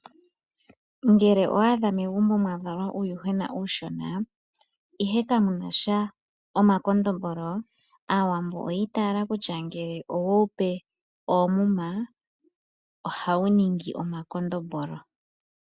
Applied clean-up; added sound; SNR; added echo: none; none; none; none.